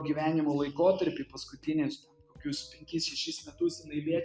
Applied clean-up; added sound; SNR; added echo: none; none; none; none.